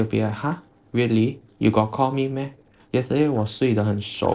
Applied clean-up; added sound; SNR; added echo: neural separator model SepFormer DNS4.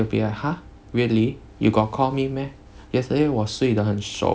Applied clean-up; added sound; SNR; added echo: none; none; none; none.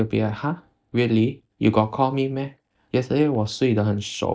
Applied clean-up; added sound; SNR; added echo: neural mask model DeepFilterNet 3.